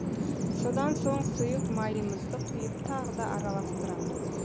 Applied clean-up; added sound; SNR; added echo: none; Bird vocalization, bird call, bird song; -3 dB; none.